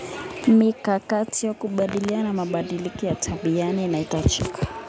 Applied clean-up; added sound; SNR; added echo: none; none; none; none.